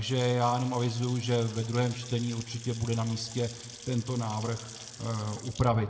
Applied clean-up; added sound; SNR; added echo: none; Sink (filling or washing) / Water tap, faucet / Splash, splatter; 16 dB; reverberation time 1.7 s.